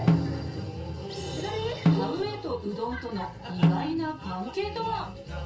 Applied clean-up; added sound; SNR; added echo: none; Snare drum; -1 dB; reverberation time 0.2 s.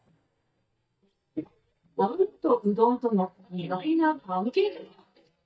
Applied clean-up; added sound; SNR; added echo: neural mask model DeepFilterNet 3.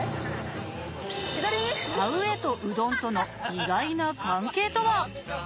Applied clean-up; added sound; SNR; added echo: none; none; none; none.